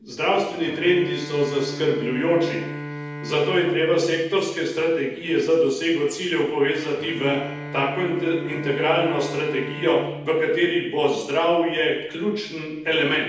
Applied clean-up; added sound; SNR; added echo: none; Bowed string instrument; 13 dB; reverberation time 0.8 s.